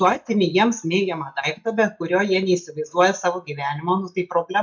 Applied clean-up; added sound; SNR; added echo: neural mask model DeepFilterNet 3.